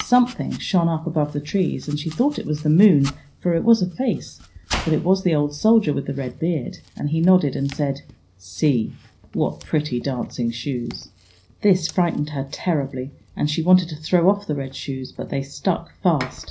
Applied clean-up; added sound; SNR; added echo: none; Domestic sounds, home sounds; 19 dB; reverberation time 0.4 s.